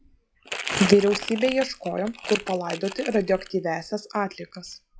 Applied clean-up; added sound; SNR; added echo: classical method log-MMSE.